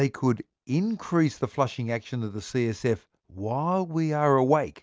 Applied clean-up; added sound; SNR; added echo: none; none; none; none.